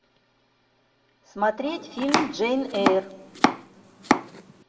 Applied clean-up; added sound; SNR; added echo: none; Domestic sounds, home sounds; -2 dB; reverberation time 1.1 s.